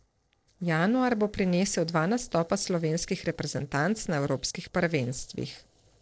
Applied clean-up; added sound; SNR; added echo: neural separator model SepFormer DNS4.